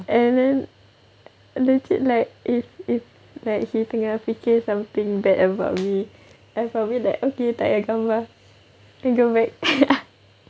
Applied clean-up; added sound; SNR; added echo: none; none; none; none.